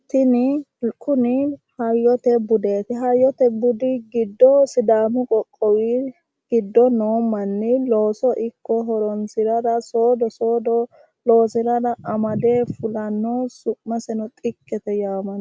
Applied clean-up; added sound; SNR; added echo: none; none; none; none.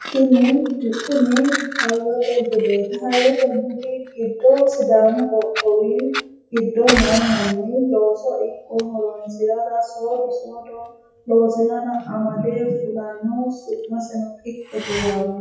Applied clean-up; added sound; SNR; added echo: classical method WPE with log-MMSE.